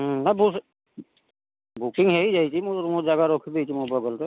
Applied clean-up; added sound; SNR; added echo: none; none; none; none.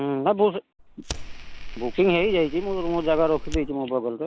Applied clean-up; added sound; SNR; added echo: none; Fire; 8 dB; none.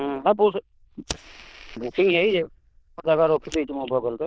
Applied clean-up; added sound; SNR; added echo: neural diffusion model UNIVERSE++.